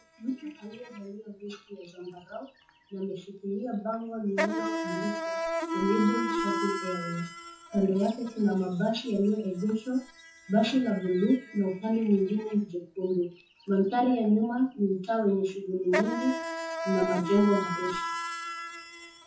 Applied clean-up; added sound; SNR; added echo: classical method WPE with log-MMSE.